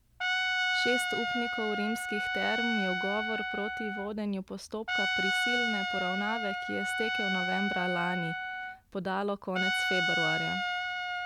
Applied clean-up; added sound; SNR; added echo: none; Trumpet; -3 dB; none.